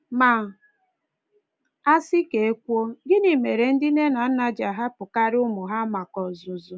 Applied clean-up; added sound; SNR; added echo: none; none; none; none.